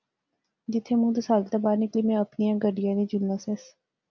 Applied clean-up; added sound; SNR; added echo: none; none; none; none.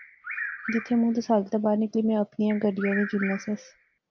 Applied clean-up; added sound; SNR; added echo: none; Bird vocalization, bird call, bird song; 12 dB; none.